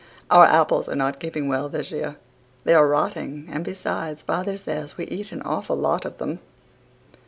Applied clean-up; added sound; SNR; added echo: none; none; none; none.